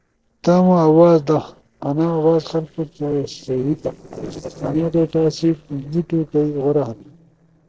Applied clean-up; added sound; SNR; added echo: neural separator model SepFormer DNS4.